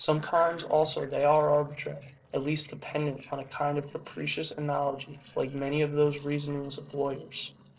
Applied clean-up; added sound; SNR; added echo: neural separator model SepFormer DNS4.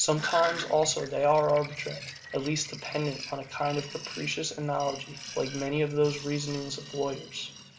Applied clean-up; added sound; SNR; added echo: none; Sink (filling or washing); 12 dB; reverberation time 0.7 s.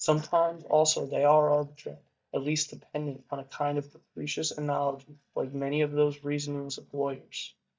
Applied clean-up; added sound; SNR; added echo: neural mask model DeepFilterNet 3.